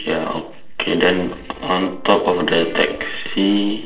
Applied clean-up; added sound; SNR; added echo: neural separator model SepFormer DNS4.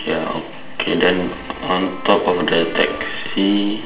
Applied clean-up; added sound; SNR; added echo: none; Brass instrument; 17 dB; reverberation time 0.8 s.